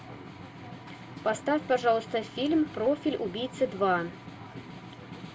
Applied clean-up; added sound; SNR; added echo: none; Snare drum; 18 dB; none.